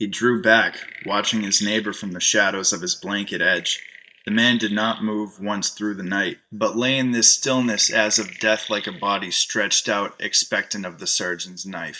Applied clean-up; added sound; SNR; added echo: neural mask model DeepFilterNet 3.